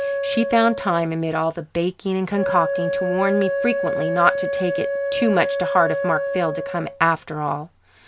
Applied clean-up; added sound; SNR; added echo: none; Wind instrument, woodwind instrument; 3 dB; none.